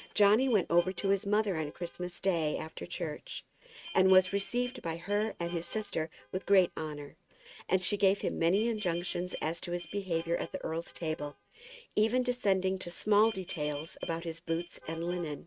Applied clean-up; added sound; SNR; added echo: neural mask model RNNoise.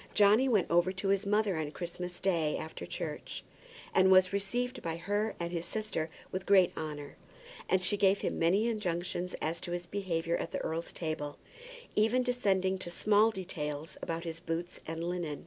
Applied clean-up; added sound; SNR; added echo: none; none; none; none.